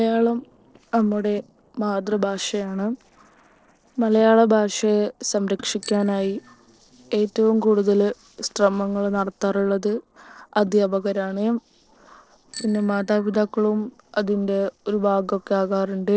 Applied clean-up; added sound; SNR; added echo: neural separator model SepFormer DNS4.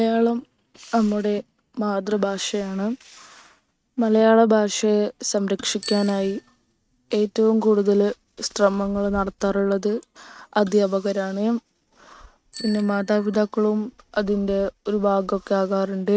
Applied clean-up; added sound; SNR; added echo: neural mask model RNNoise.